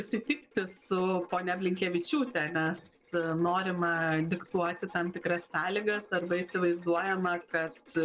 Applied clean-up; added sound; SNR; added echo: neural separator model SepFormer DNS4.